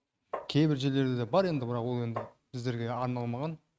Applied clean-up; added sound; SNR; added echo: neural mask model RNNoise.